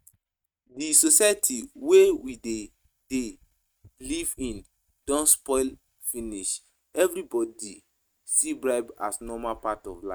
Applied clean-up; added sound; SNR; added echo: neural mask model RNNoise.